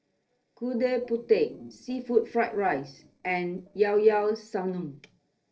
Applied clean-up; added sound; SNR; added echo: neural separator model SepFormer DNS4.